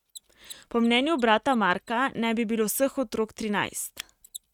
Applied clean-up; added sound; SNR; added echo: neural mask model RNNoise.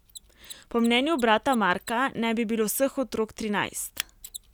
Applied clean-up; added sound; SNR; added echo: none; Mechanisms; 19 dB; none.